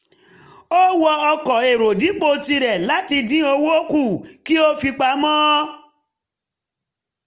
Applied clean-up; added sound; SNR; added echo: none; none; none; none.